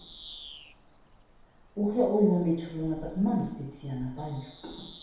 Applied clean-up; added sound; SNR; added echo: none; Bird vocalization, bird call, bird song; 18 dB; reverberation time 2.0 s.